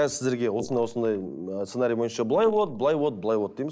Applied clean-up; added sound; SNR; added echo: neural mask model Resemble Enhance denoiser.